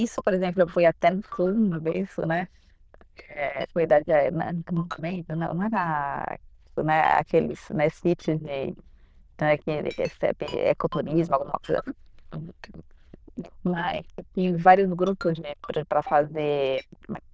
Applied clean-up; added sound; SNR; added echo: neural diffusion model UNIVERSE++.